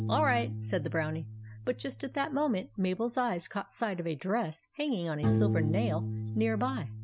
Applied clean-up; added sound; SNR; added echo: none; Piano; 3 dB; none.